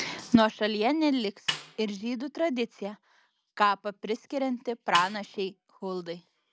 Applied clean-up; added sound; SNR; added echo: none; Snare drum; 9 dB; none.